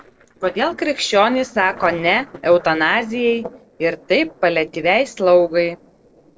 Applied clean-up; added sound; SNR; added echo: neural separator model SepFormer DNS4.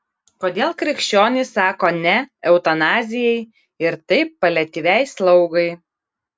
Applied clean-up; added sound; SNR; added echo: none; none; none; none.